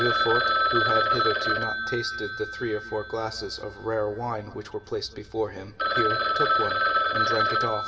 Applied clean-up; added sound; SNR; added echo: none; Telephone; -4 dB; reverberation time 2.4 s.